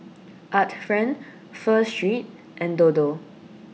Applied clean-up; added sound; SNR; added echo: none; none; none; none.